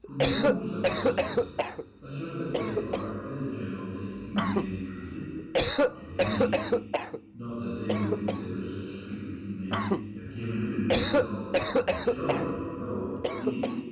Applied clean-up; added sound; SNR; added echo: none; Cough; -2 dB; reverberation time 2.1 s.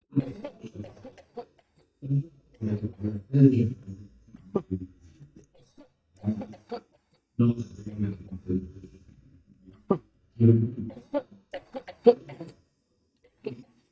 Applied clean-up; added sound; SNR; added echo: neural mask model DeepFilterNet 3.